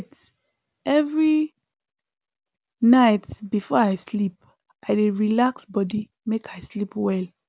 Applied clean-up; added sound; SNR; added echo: none; none; none; none.